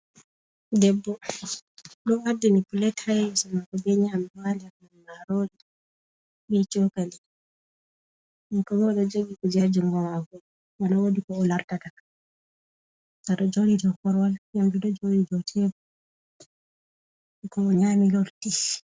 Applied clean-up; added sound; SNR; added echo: none; none; none; none.